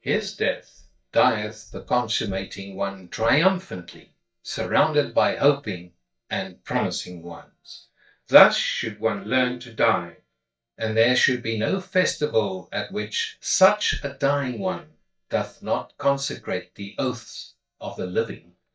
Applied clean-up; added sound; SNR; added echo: neural mask model DeepFilterNet 3.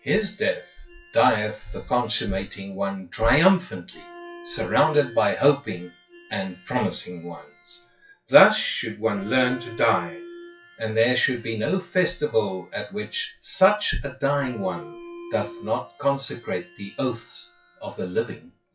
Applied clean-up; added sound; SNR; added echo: classical method WPE with log-MMSE.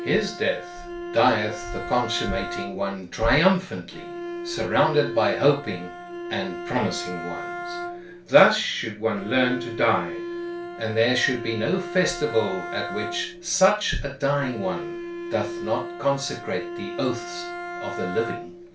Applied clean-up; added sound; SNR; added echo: none; Bowed string instrument; 9 dB; reverberation time 0.3 s.